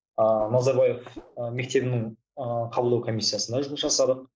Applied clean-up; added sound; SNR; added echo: neural separator model SepFormer DNS4.